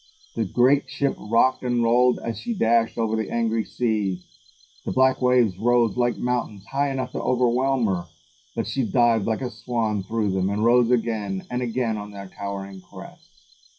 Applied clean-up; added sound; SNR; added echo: classical method WPE with log-MMSE.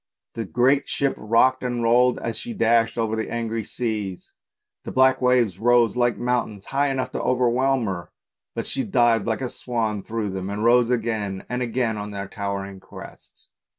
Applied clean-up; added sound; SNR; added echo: none; none; none; none.